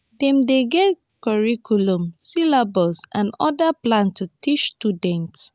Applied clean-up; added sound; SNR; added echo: none; none; none; none.